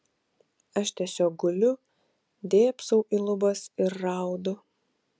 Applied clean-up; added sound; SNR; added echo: none; none; none; none.